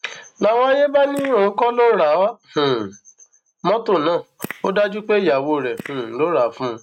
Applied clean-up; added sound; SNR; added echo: neural mask model RNNoise.